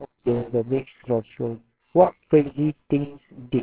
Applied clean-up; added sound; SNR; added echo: neural separator model SepFormer WHAMR!.